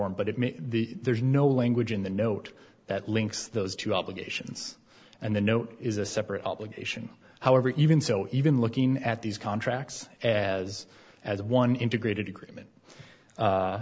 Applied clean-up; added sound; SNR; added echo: none; none; none; none.